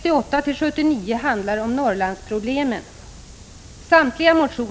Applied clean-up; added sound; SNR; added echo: none; none; none; none.